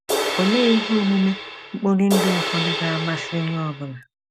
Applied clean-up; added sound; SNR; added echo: none; Crash cymbal; 4 dB; none.